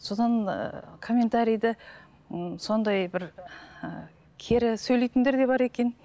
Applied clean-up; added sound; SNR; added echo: none; none; none; none.